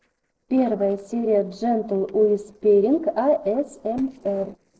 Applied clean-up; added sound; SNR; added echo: neural separator model SepFormer DNS4.